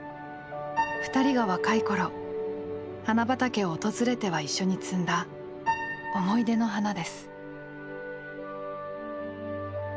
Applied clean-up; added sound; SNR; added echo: none; Piano; 10 dB; none.